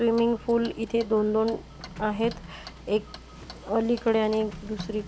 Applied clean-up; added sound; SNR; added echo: none; Clock + Printer; 15 dB; none.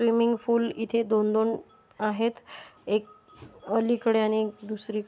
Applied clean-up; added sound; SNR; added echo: none; none; none; none.